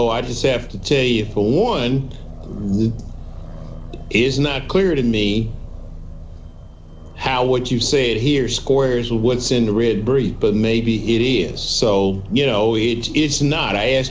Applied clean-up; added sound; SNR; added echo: none; Aircraft; 14 dB; none.